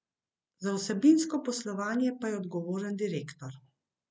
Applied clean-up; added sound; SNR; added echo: none; none; none; none.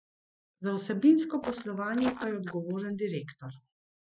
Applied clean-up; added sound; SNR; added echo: classical method Wiener filter.